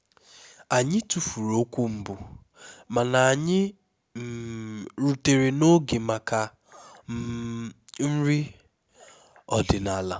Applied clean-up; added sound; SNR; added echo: none; none; none; none.